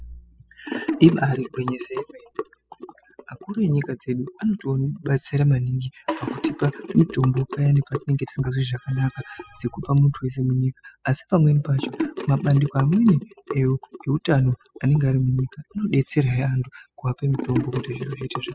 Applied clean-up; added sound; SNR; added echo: classical method spectral subtraction.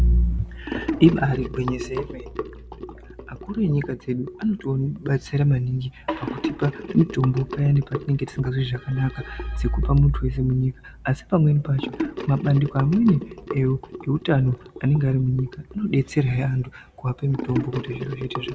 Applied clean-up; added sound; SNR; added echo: none; Sink (filling or washing) / Gurgling; 13 dB; none.